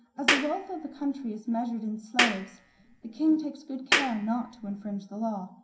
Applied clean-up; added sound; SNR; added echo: none; Clapping; -1 dB; reverberation time 0.3 s.